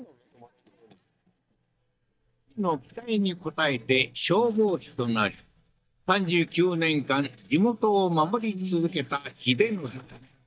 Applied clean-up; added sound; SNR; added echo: neural mask model DeepFilterNet 3.